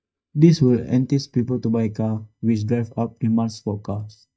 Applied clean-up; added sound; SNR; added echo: neural mask model DeepFilterNet 3.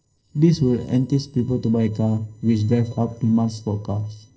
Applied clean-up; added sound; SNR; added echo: neural separator model SepFormer DNS4.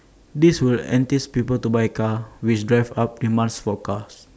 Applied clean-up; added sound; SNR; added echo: none; none; none; none.